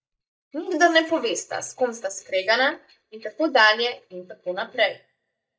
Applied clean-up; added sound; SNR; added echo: neural mask model DeepFilterNet 3.